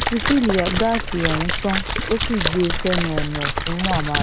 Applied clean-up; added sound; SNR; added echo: none; Splash, splatter; 1 dB; none.